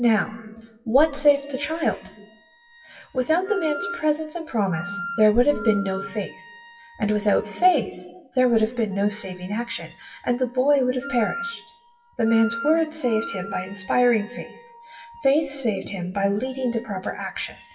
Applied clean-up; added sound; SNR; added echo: classical method WPE with log-MMSE.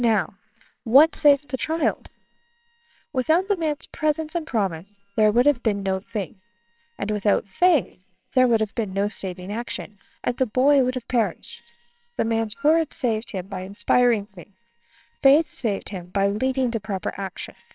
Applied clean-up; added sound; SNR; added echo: neural separator model SepFormer WHAMR!.